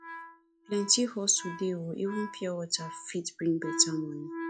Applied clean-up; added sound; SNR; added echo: classical method log-MMSE.